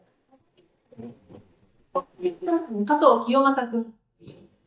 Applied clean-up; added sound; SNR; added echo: neural mask model DeepFilterNet 3.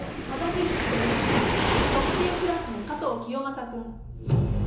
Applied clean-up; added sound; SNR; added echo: none; Waves, surf; -1 dB; reverberation time 0.8 s.